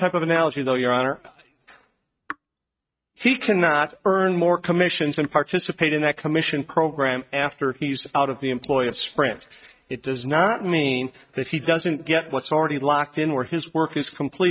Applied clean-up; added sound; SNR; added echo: neural mask model RNNoise.